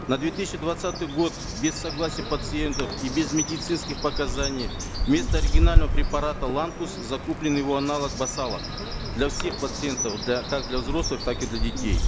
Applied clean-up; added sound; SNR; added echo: none; Bird; -2 dB; none.